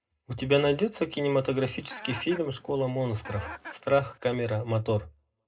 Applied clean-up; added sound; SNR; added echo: none; Chicken, rooster; 16 dB; reverberation time 0.2 s.